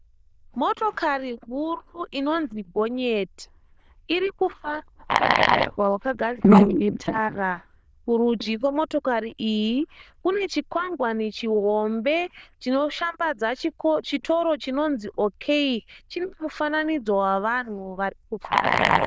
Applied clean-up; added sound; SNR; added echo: neural diffusion model UNIVERSE++.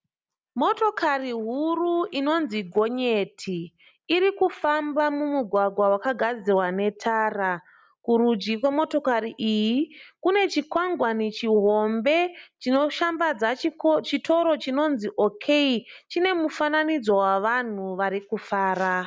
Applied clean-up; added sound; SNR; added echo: none; none; none; none.